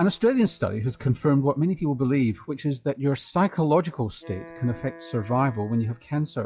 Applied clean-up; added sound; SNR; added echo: classical method log-MMSE.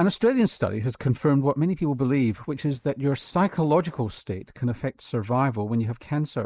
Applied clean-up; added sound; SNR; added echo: neural mask model Resemble Enhance denoiser.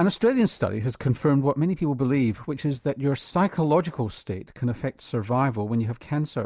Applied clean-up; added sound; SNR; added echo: none; none; none; none.